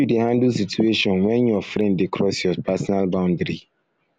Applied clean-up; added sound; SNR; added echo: none; none; none; none.